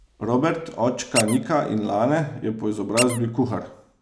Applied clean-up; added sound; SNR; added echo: none; Squeak; 7 dB; none.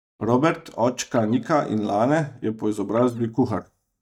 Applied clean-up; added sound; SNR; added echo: neural mask model DeepFilterNet 3.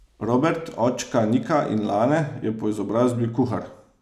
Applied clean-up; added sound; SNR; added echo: none; none; none; none.